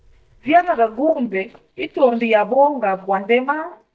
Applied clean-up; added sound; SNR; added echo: neural mask model DeepFilterNet 3.